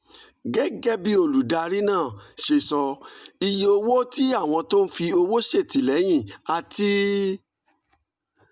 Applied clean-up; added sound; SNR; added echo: none; none; none; none.